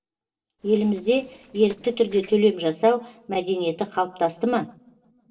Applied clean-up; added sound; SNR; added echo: neural separator model SepFormer DNS4.